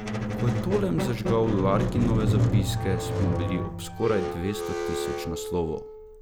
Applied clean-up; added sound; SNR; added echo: none; Squeak; -1 dB; none.